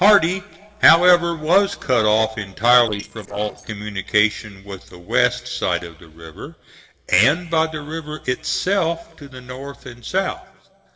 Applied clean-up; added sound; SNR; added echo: neural separator model SepFormer DNS4.